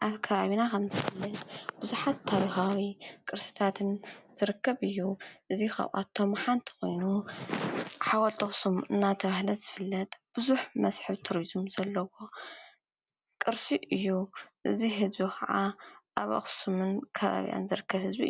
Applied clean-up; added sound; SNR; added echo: none; none; none; none.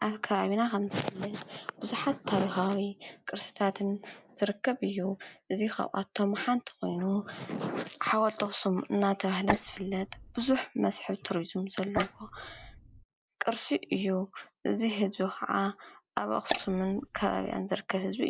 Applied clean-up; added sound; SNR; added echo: neural mask model Resemble Enhance denoiser.